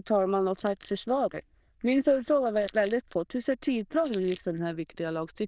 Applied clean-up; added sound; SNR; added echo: neural diffusion model UNIVERSE++.